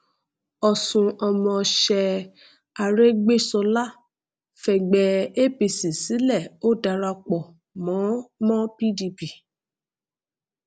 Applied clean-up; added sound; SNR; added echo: none; none; none; none.